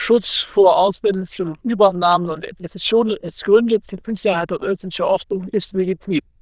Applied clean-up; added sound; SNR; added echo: neural diffusion model UNIVERSE++.